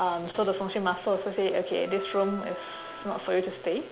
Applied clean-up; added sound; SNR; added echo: none; Wind instrument, woodwind instrument; 14 dB; none.